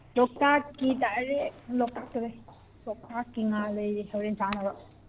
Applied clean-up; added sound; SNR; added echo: none; Packing tape, duct tape + Walk, footsteps; 17 dB; none.